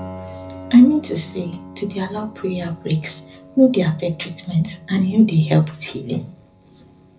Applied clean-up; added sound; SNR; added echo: none; Piano; 20 dB; reverberation time 0.4 s.